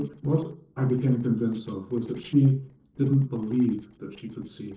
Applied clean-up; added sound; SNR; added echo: neural separator model SepFormer DNS4.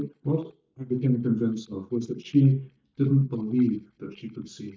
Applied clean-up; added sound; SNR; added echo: neural mask model DeepFilterNet 3.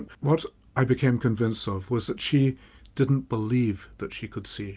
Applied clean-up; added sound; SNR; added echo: none; none; none; none.